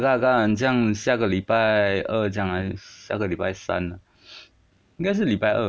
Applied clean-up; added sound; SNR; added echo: none; none; none; none.